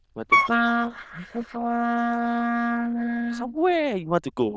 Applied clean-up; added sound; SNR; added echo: neural diffusion model UNIVERSE++.